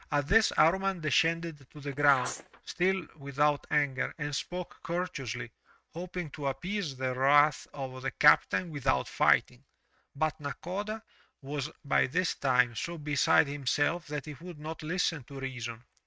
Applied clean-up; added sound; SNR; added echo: neural mask model RNNoise.